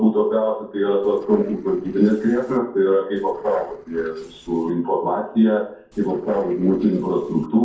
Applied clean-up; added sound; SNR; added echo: neural separator model SepFormer DNS4.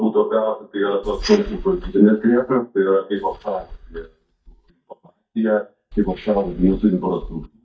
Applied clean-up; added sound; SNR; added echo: neural mask model DeepFilterNet 3.